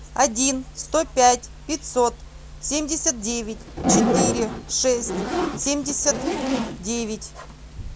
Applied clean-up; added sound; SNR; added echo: none; Zipper (clothing); 4 dB; none.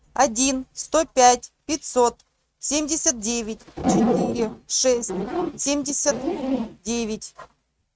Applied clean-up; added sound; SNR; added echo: neural mask model RNNoise.